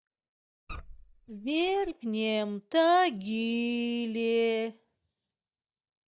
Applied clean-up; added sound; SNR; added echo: neural mask model DeepFilterNet 3.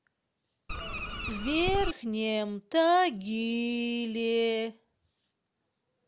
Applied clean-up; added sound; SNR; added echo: none; Bird; 3 dB; none.